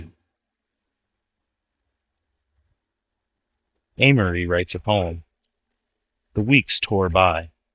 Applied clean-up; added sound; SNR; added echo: neural mask model DeepFilterNet 3.